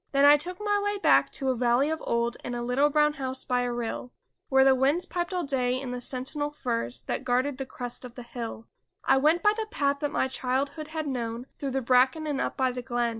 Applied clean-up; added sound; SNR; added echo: none; none; none; none.